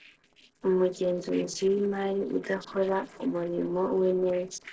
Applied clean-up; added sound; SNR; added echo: neural separator model SepFormer DNS4.